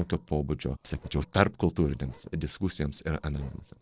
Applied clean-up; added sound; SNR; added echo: neural separator model SepFormer DNS4.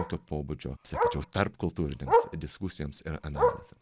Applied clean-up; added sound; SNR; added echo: none; Bark; -3 dB; none.